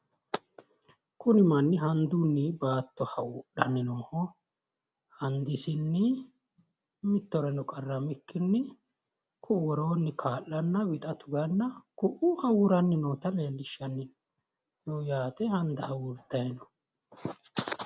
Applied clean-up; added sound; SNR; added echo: none; none; none; none.